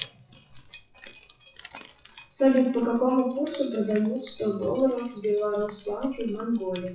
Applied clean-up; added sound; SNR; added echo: classical method WPE with log-MMSE.